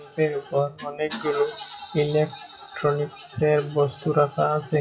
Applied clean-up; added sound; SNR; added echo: classical method WPE with log-MMSE.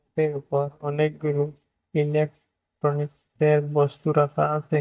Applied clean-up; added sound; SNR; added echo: neural mask model DeepFilterNet 3.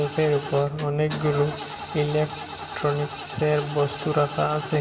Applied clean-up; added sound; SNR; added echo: none; Engine starting / Car; 10 dB; reverberation time 1.6 s.